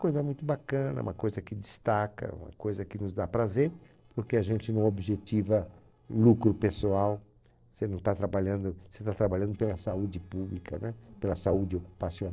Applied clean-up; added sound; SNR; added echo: neural separator model SepFormer DNS4.